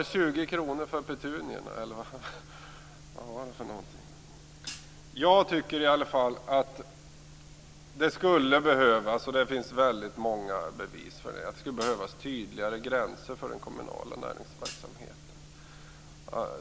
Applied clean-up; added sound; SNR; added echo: none; Hi-hat; 17 dB; none.